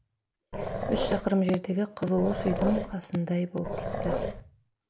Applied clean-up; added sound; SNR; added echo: none; Growling; 3 dB; none.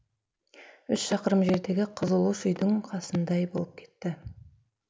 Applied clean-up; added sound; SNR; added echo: none; none; none; none.